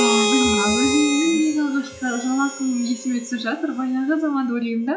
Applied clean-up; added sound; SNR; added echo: classical method log-MMSE.